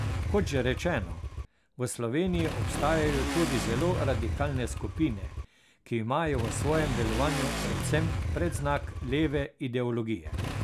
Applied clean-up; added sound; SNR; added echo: none; Motorcycle / Accelerating, revving, vroom; 2 dB; none.